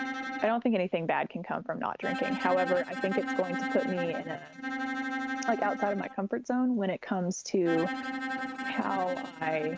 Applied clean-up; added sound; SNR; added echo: neural mask model RNNoise.